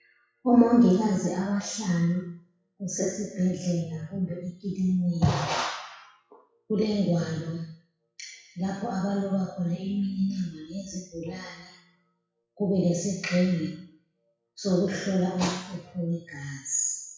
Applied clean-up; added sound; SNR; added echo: classical method WPE with log-MMSE.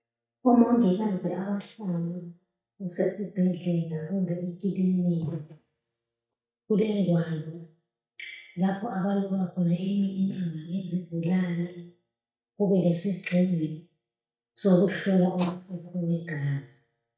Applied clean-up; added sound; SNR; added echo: neural mask model DeepFilterNet 3.